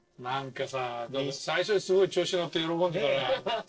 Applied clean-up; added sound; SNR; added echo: neural separator model SepFormer DNS4.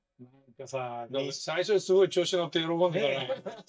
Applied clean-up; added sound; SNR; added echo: neural mask model DeepFilterNet 3.